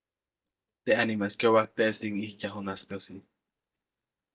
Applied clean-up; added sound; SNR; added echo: neural mask model DeepFilterNet 3.